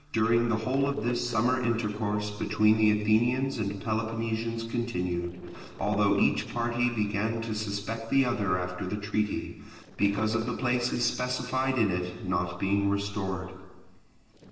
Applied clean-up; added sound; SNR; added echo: neural separator model SepFormer DNS4.